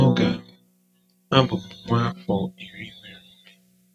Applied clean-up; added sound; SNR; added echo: neural mask model RNNoise.